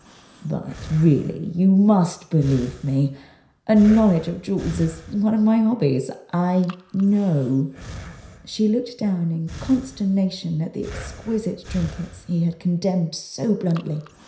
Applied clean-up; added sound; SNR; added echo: none; Breathing; 18 dB; reverberation time 0.5 s.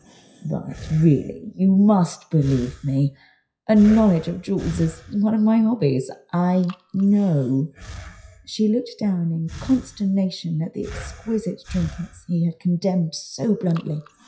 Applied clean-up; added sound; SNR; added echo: classical method WPE with log-MMSE.